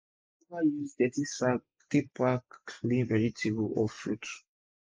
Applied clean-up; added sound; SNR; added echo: neural mask model Resemble Enhance denoiser.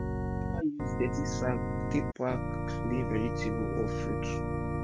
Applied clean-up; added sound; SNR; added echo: none; Organ; -3 dB; none.